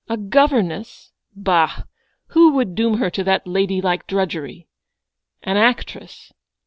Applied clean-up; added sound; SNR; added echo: none; none; none; none.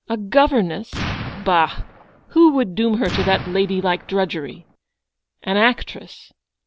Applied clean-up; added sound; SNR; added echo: none; Explosion; 10 dB; none.